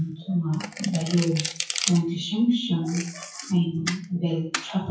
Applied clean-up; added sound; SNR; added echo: classical method WPE with log-MMSE.